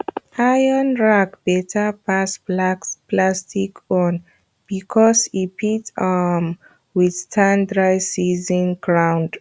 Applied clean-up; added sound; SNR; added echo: none; none; none; none.